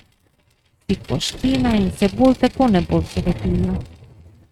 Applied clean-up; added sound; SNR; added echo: neural mask model RNNoise.